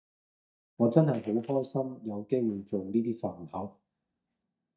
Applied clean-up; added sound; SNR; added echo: neural mask model DeepFilterNet 3.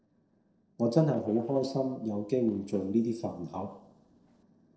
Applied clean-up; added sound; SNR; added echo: neural separator model SepFormer DNS4.